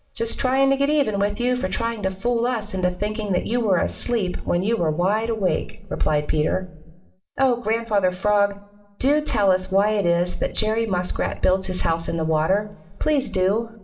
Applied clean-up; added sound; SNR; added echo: none; none; none; reverberation time 0.6 s.